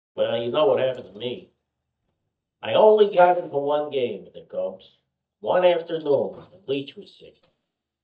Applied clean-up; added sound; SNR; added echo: neural mask model DeepFilterNet 3.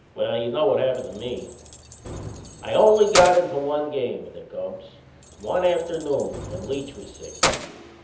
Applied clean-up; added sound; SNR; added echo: none; Keys jangling; 8 dB; reverberation time 0.7 s.